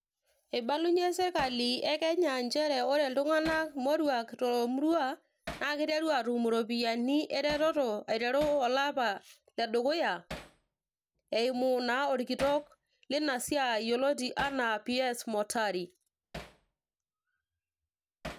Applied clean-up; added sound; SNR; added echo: none; Hammer; 20 dB; none.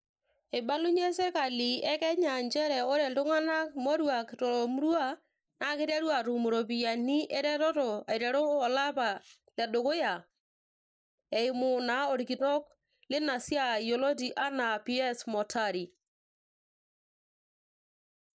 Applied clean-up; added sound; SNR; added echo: neural mask model Resemble Enhance denoiser.